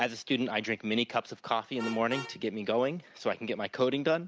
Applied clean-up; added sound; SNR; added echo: none; Vehicle horn, car horn, honking; 18 dB; none.